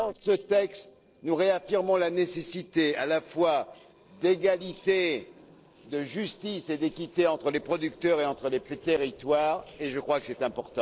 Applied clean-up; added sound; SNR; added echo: neural separator model SepFormer DNS4.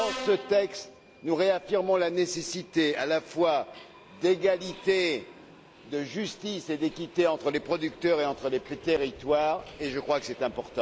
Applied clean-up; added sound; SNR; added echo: none; Subway, metro, underground; 18 dB; none.